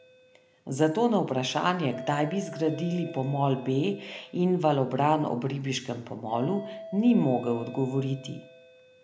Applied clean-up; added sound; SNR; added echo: none; Doorbell; 18 dB; none.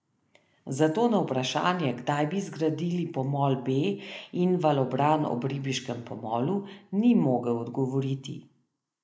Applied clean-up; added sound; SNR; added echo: neural mask model Resemble Enhance denoiser.